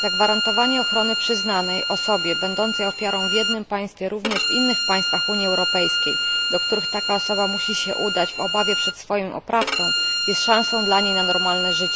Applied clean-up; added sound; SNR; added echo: none; Bowed string instrument; -1 dB; none.